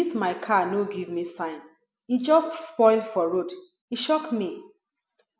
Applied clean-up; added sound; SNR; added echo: none; none; none; none.